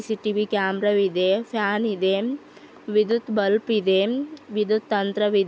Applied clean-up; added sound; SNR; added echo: none; none; none; none.